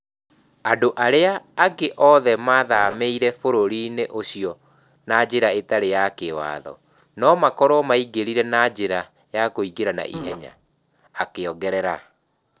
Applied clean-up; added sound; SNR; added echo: neural separator model SepFormer DNS4.